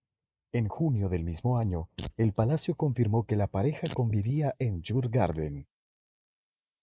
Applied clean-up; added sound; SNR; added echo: neural mask model Resemble Enhance denoiser.